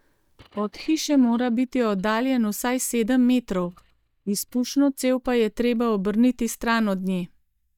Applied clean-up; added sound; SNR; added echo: neural mask model DeepFilterNet 3.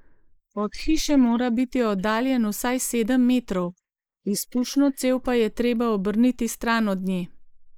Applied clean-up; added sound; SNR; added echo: neural mask model Resemble Enhance denoiser.